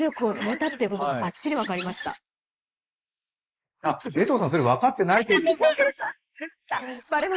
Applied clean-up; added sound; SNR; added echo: neural mask model Resemble Enhance denoiser.